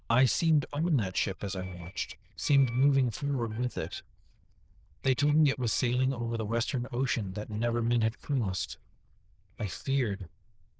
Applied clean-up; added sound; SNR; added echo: neural diffusion model UNIVERSE++.